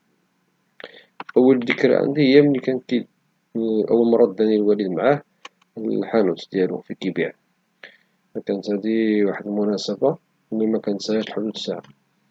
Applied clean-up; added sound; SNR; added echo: none; none; none; none.